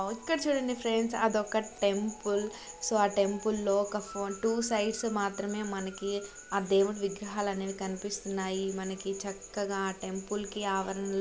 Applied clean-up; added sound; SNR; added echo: none; none; none; none.